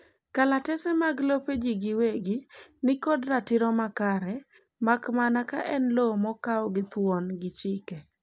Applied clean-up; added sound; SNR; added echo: none; none; none; none.